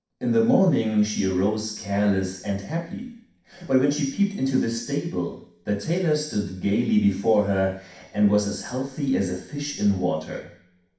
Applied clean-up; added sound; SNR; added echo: none; none; none; reverberation time 0.6 s.